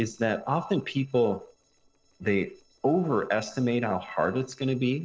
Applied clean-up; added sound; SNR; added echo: neural separator model SepFormer DNS4.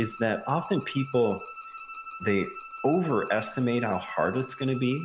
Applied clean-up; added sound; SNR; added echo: none; Bowed string instrument; 14 dB; none.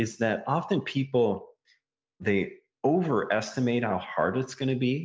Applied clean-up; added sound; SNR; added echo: none; none; none; none.